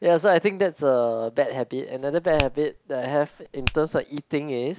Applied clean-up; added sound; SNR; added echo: none; Finger snapping; 9 dB; none.